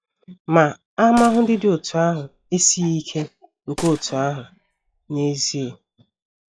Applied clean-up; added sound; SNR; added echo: classical method log-MMSE.